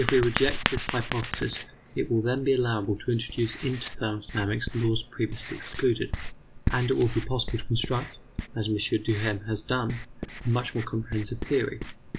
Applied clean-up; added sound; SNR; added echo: none; Writing; 8 dB; none.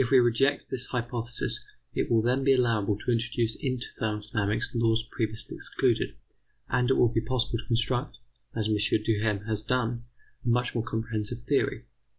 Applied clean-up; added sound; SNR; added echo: none; none; none; none.